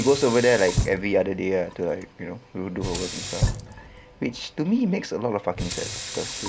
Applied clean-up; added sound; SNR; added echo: none; Sink (filling or washing); 7 dB; none.